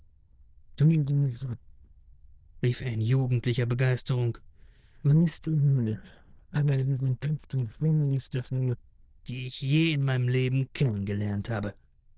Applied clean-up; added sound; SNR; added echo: neural diffusion model UNIVERSE++.